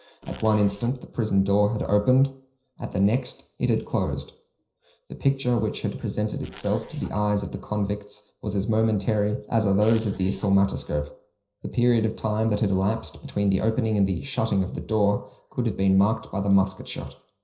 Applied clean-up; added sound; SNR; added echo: neural separator model SepFormer DNS4.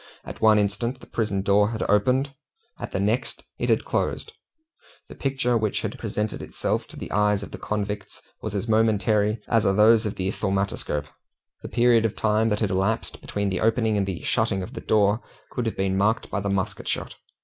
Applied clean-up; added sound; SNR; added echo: none; none; none; none.